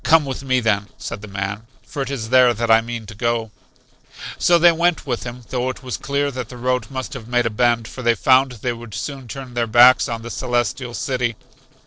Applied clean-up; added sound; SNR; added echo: neural separator model SepFormer DNS4.